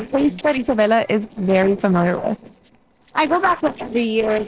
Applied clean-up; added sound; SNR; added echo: neural separator model SepFormer DNS4.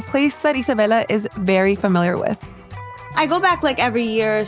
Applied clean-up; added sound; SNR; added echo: none; none; none; none.